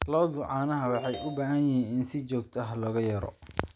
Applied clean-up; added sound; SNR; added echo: none; Ringtone; 14 dB; none.